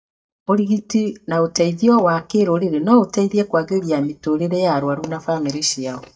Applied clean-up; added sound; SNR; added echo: neural mask model DeepFilterNet 3.